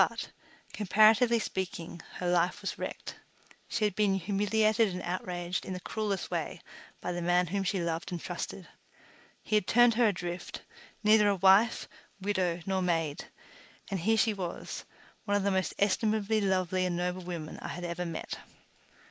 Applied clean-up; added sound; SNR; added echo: neural mask model Resemble Enhance denoiser.